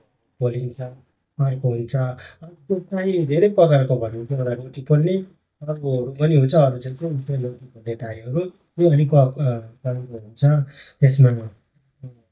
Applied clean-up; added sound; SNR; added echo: neural mask model DeepFilterNet 3.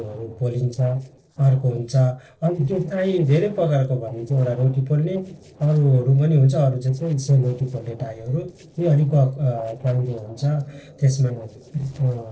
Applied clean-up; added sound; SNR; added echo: neural separator model SepFormer DNS4.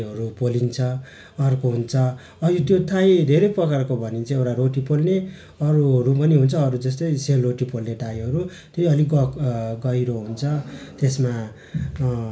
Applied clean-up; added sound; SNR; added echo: none; none; none; none.